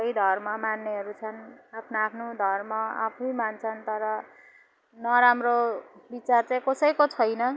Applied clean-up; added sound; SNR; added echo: none; none; none; none.